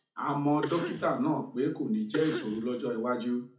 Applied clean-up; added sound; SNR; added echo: none; Cough; 11 dB; reverberation time 0.4 s.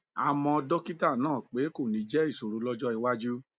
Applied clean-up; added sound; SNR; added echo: none; none; none; none.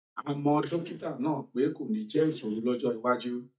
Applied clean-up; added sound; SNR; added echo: neural mask model DeepFilterNet 3.